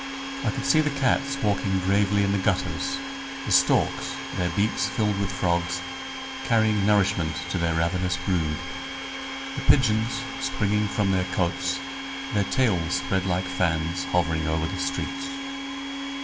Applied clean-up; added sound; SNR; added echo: none; Domestic sounds, home sounds; 8 dB; reverberation time 0.9 s.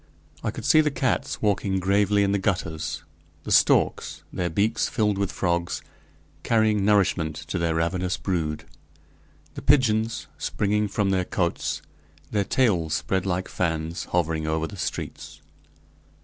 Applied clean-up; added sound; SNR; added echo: none; none; none; none.